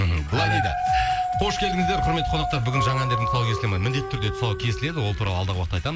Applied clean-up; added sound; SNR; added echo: none; Dog; 3 dB; none.